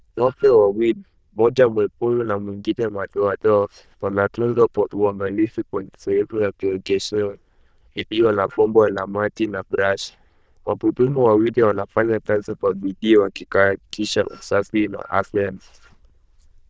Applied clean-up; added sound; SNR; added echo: neural diffusion model UNIVERSE++.